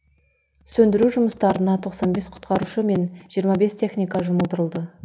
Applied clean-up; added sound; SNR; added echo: none; none; none; none.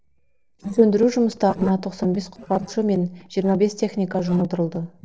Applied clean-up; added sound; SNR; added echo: neural separator model SepFormer DNS4.